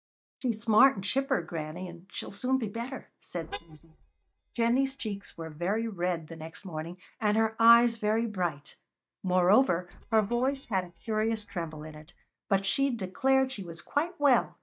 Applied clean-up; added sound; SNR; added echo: neural mask model DeepFilterNet 3.